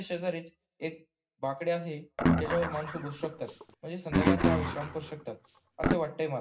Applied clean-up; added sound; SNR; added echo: none; Guitar; -5 dB; reverberation time 0.4 s.